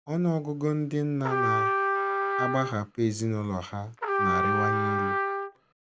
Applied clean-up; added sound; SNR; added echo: none; Trumpet; -1 dB; none.